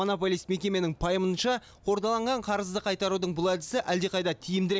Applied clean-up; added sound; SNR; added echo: none; none; none; none.